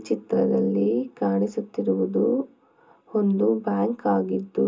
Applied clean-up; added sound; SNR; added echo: none; none; none; reverberation time 0.2 s.